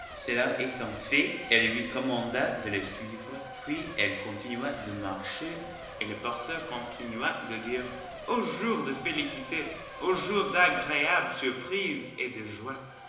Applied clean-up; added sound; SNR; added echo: none; Race car, auto racing / Accelerating, revving, vroom / Mechanisms; 12 dB; reverberation time 1.0 s.